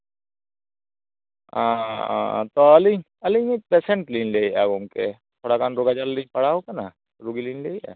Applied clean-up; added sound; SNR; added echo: none; none; none; none.